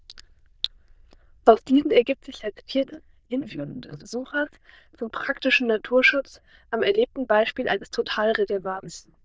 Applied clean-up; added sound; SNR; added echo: neural diffusion model UNIVERSE++.